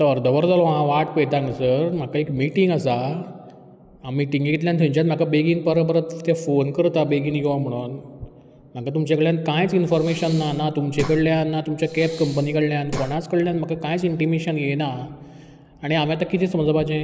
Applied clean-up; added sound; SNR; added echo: none; Breathing; 13 dB; none.